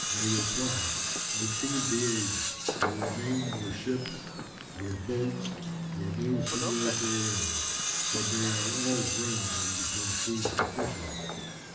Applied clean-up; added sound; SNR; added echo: none; Tools; -2 dB; reverberation time 0.9 s.